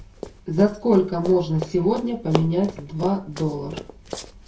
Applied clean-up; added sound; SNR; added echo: none; Run; 12 dB; reverberation time 0.3 s.